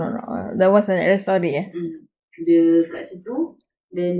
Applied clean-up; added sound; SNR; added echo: neural mask model Resemble Enhance denoiser.